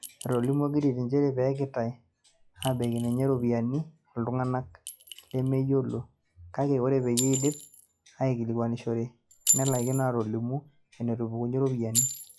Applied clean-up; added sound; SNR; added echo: classical method log-MMSE.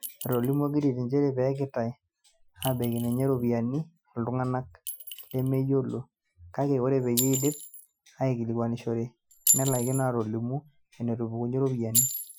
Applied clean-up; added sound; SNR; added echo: classical method Wiener filter.